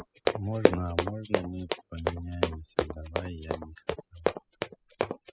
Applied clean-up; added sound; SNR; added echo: classical method spectral subtraction.